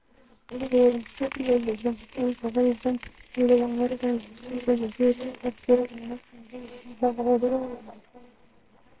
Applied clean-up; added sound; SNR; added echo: neural separator model SepFormer WHAMR!.